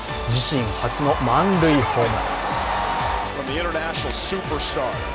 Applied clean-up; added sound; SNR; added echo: none; none; none; none.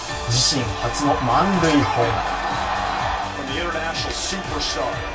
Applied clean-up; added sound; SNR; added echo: none; none; none; reverberation time 0.2 s.